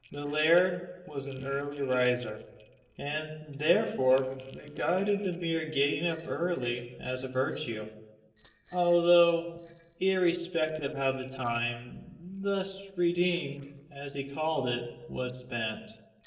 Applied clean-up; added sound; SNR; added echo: neural separator model SepFormer DNS4.